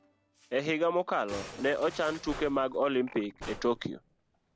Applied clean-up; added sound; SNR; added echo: none; Musical instrument; 16 dB; none.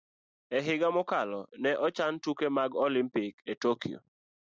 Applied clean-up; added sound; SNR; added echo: none; none; none; none.